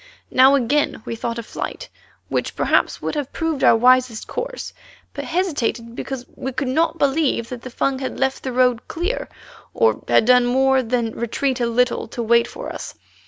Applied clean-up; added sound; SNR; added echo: none; none; none; none.